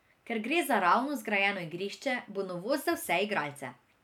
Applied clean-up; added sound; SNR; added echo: none; none; none; none.